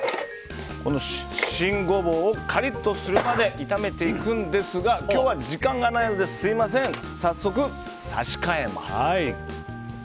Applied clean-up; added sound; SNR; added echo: none; none; none; none.